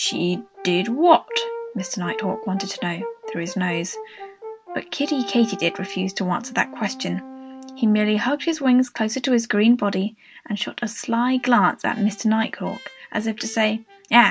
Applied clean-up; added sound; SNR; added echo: none; Brass instrument; 15 dB; none.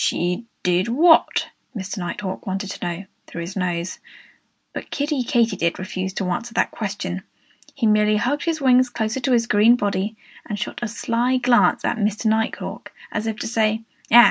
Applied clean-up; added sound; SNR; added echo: none; none; none; none.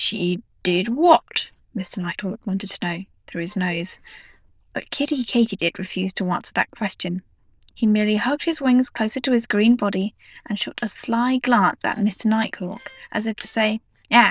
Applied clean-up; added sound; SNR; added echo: neural diffusion model UNIVERSE++.